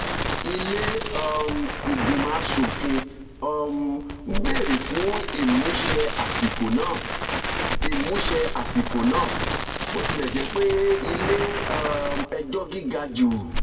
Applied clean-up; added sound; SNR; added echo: none; Crackle; 1 dB; reverberation time 1.2 s.